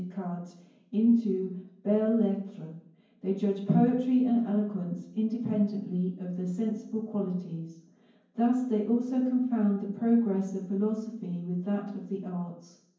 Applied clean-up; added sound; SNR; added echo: none; none; none; reverberation time 0.9 s.